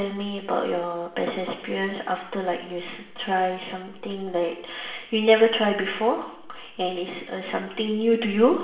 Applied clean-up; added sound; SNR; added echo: none; none; none; reverberation time 0.7 s.